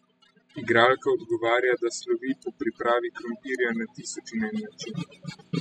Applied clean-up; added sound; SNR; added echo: classical method spectral subtraction.